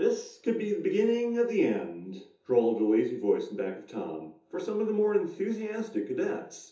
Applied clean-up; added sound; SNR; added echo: none; none; none; reverberation time 0.6 s.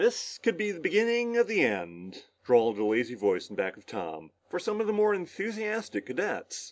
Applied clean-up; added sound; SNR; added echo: none; none; none; none.